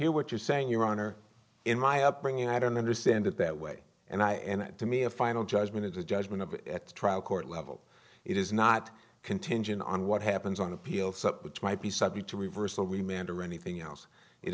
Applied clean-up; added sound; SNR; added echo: none; none; none; none.